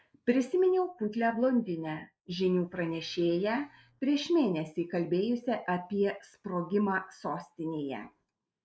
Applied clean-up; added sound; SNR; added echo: neural mask model Resemble Enhance denoiser.